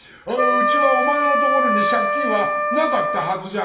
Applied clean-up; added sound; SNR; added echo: none; Wind instrument, woodwind instrument; -4 dB; reverberation time 0.8 s.